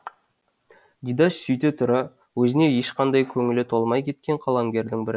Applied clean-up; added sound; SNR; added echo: none; none; none; none.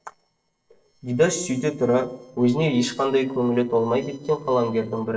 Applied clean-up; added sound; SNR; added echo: neural separator model SepFormer DNS4.